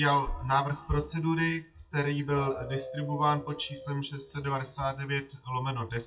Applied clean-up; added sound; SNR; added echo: classical method WPE with log-MMSE.